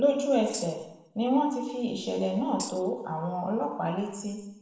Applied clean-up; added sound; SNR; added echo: neural separator model SepFormer DNS4.